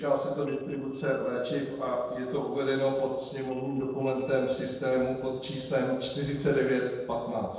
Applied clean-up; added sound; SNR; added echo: neural separator model SepFormer DNS4.